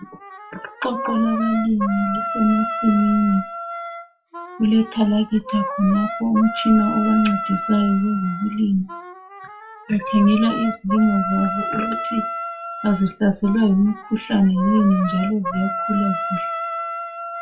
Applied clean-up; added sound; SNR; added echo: classical method WPE with log-MMSE.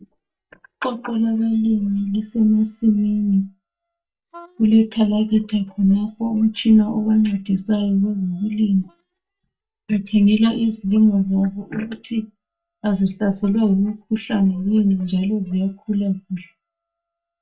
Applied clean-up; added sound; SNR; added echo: neural mask model DeepFilterNet 3.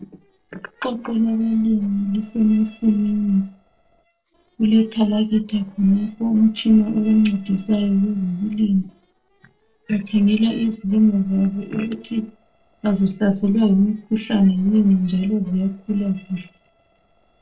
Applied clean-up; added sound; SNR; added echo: neural separator model SepFormer DNS4.